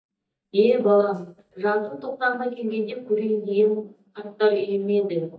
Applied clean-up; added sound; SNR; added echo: neural mask model DeepFilterNet 3.